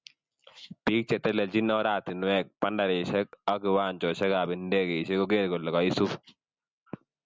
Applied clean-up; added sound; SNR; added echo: none; none; none; none.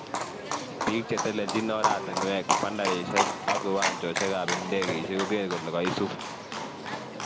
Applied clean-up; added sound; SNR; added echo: none; Livestock, farm animals, working animals; 0 dB; none.